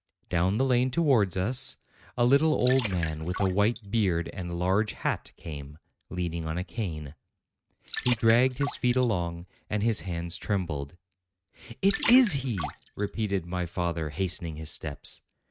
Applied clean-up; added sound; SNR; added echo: neural mask model RNNoise.